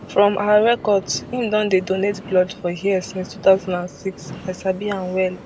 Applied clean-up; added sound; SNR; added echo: none; Subway, metro, underground; 17 dB; none.